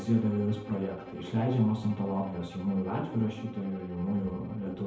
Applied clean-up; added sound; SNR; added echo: none; Bowed string instrument; 17 dB; reverberation time 2.0 s.